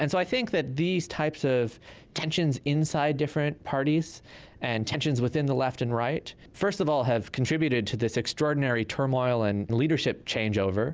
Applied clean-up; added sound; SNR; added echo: none; none; none; none.